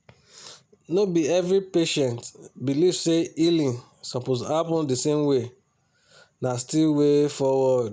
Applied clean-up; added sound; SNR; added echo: none; none; none; none.